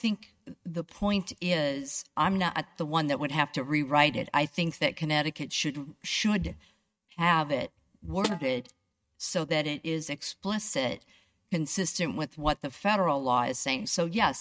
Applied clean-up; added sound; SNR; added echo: neural mask model RNNoise.